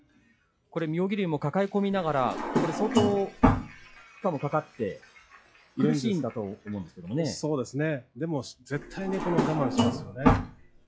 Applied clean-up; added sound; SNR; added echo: classical method log-MMSE.